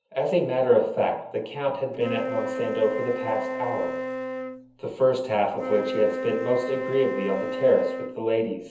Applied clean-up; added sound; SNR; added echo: none; Wind instrument, woodwind instrument; 6 dB; reverberation time 0.7 s.